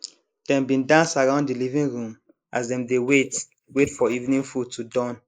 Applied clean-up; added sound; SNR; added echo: neural mask model Resemble Enhance denoiser.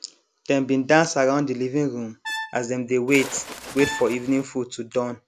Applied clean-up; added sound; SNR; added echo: none; Bird + Brass instrument; 12 dB; none.